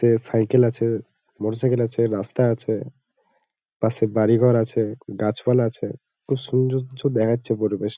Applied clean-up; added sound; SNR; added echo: none; none; none; none.